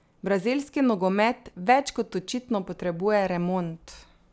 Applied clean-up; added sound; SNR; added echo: none; none; none; none.